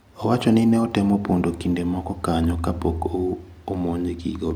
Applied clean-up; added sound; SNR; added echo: none; none; none; none.